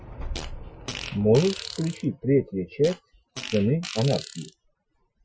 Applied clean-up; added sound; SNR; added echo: classical method Wiener filter.